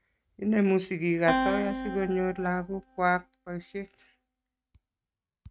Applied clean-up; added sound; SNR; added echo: neural mask model RNNoise.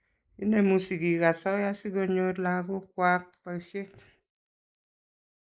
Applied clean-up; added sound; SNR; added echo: neural mask model Resemble Enhance denoiser.